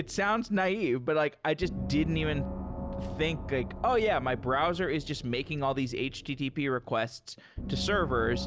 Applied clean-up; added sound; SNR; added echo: none; Gong; 9 dB; none.